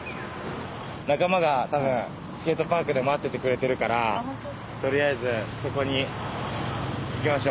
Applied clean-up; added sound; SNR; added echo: none; none; none; none.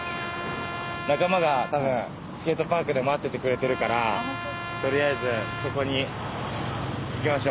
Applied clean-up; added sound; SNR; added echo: none; Trumpet; 10 dB; none.